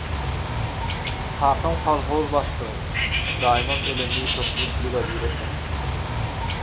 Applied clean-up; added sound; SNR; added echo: none; Bird; -3 dB; none.